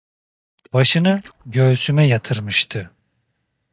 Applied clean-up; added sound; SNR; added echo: neural mask model DeepFilterNet 3.